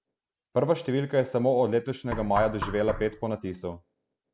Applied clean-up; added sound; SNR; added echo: none; Knock; 7 dB; none.